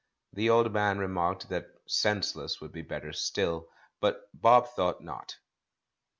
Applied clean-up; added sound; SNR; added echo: none; none; none; none.